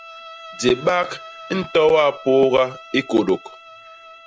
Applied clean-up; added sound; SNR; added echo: none; Bowed string instrument; 19 dB; none.